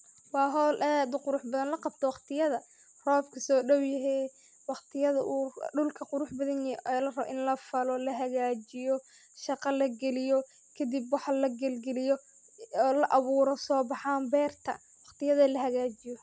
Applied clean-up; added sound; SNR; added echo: none; none; none; none.